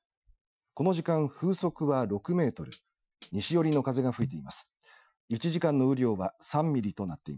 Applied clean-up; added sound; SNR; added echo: classical method Wiener filter.